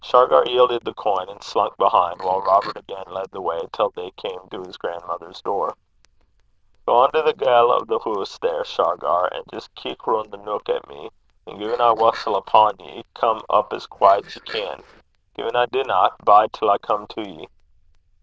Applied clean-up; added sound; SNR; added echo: neural diffusion model UNIVERSE++.